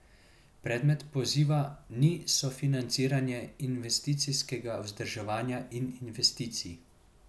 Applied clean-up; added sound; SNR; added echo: none; none; none; none.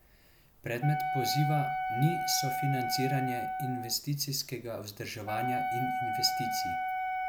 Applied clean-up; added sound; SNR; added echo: none; Wind instrument, woodwind instrument; 0 dB; none.